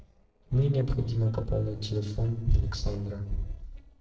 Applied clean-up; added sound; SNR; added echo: neural separator model SepFormer DNS4.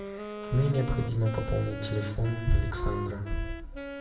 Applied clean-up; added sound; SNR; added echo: none; Wind instrument, woodwind instrument; 10 dB; reverberation time 0.7 s.